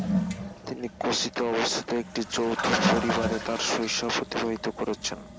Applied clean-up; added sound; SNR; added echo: none; Toilet flush; 4 dB; none.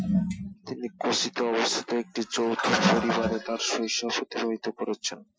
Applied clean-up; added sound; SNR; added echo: classical method Wiener filter.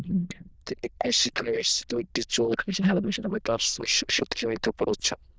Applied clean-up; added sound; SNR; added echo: neural diffusion model UNIVERSE++.